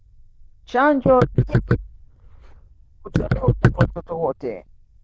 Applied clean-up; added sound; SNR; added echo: neural diffusion model UNIVERSE++.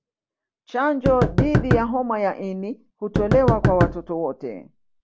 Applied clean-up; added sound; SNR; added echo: none; Knock; 0 dB; none.